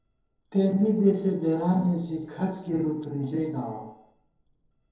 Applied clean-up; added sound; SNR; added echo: neural separator model SepFormer DNS4.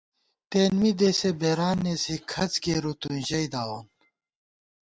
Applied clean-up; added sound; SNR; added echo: none; none; none; none.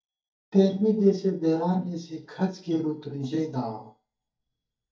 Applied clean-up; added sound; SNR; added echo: neural mask model DeepFilterNet 3.